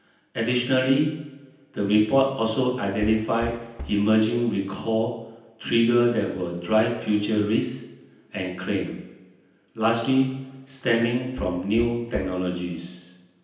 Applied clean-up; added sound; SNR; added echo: none; Knock; 13 dB; reverberation time 0.9 s.